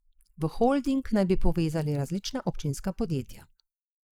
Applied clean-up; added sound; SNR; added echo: neural mask model Resemble Enhance denoiser.